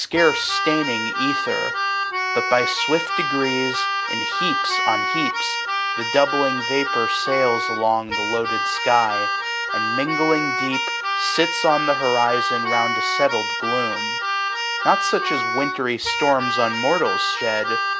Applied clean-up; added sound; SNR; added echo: none; Keyboard (musical); 0 dB; none.